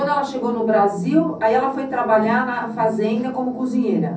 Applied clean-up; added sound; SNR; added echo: none; none; none; reverberation time 0.3 s.